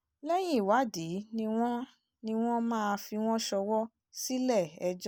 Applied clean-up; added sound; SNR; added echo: none; none; none; none.